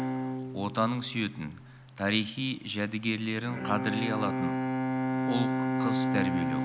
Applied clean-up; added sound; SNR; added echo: none; Bowed string instrument; -1 dB; none.